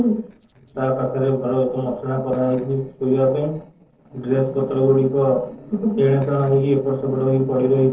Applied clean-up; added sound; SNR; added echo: neural separator model SepFormer DNS4.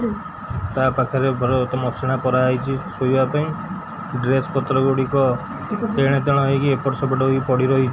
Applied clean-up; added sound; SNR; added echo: none; none; none; none.